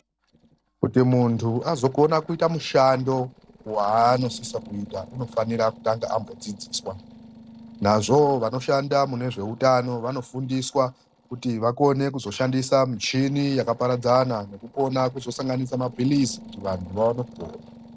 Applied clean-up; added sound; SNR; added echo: neural separator model SepFormer DNS4.